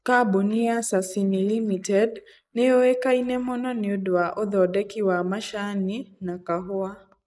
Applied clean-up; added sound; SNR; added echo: neural mask model Resemble Enhance denoiser.